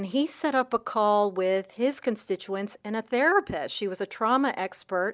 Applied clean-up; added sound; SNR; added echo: none; none; none; none.